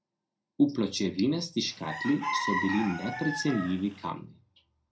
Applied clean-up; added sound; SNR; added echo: none; Chicken, rooster; 4 dB; reverberation time 0.2 s.